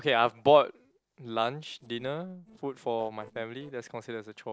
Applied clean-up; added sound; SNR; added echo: neural separator model SepFormer DNS4.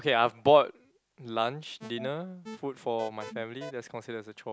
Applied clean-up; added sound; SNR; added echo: none; Alarm; 15 dB; none.